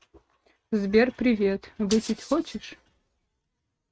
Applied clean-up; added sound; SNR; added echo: neural mask model RNNoise.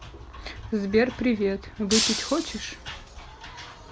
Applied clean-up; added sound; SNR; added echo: none; Shatter; 2 dB; none.